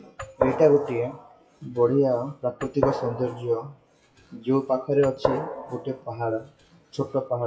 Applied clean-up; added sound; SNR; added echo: classical method WPE with log-MMSE.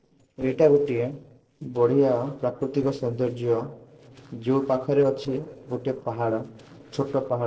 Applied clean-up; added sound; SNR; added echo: neural separator model SepFormer DNS4.